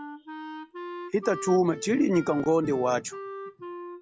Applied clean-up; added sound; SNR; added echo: none; Wind instrument, woodwind instrument; 12 dB; none.